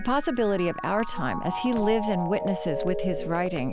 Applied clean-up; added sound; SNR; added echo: none; Crackle + Mallet percussion; 5 dB; none.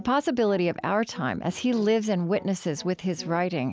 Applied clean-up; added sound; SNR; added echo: none; none; none; none.